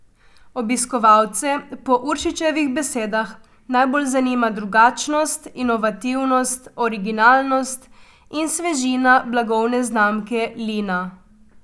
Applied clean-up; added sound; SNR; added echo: none; none; none; none.